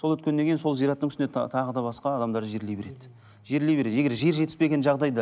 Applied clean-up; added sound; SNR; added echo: none; none; none; none.